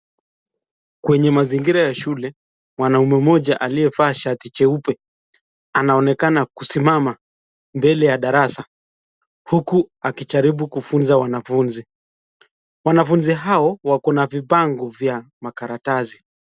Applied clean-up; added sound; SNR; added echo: none; none; none; none.